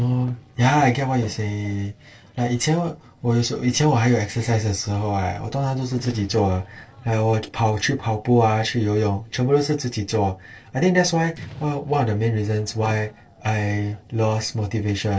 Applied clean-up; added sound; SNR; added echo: neural separator model SepFormer DNS4.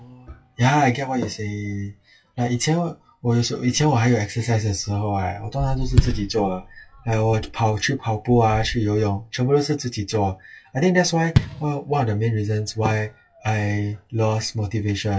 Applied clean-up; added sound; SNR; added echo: classical method WPE with log-MMSE.